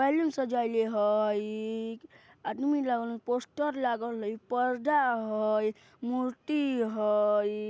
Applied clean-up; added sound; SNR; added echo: none; none; none; none.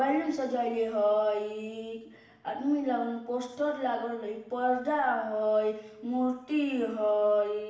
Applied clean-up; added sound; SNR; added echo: none; none; none; reverberation time 0.8 s.